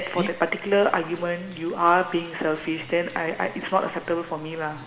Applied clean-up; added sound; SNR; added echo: none; Dog; 18 dB; reverberation time 1.5 s.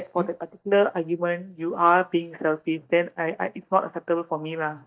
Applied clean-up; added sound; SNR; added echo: neural mask model DeepFilterNet 3.